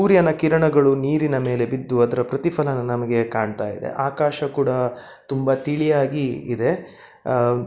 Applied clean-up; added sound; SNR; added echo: none; none; none; none.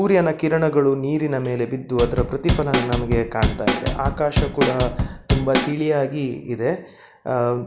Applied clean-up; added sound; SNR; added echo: none; Drum / Drum kit; 0 dB; none.